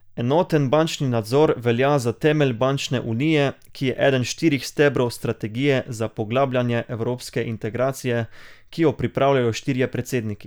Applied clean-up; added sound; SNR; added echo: none; none; none; none.